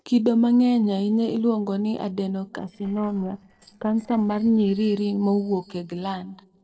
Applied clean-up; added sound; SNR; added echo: neural separator model SepFormer DNS4.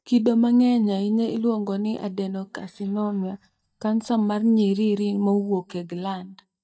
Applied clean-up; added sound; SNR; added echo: neural mask model DeepFilterNet 3.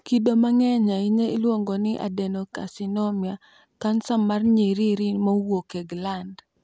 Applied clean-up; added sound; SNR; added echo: none; none; none; none.